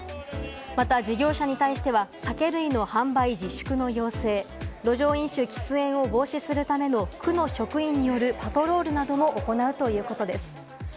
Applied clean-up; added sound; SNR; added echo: none; none; none; none.